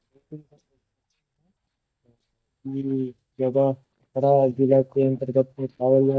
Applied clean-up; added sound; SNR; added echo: neural mask model DeepFilterNet 3.